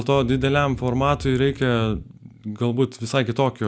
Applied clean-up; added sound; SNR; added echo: neural mask model DeepFilterNet 3.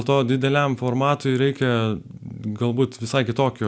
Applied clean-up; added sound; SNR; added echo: none; none; none; none.